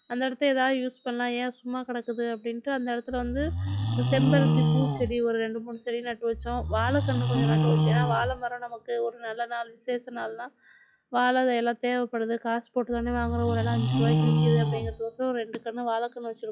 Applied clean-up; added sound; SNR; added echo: classical method log-MMSE.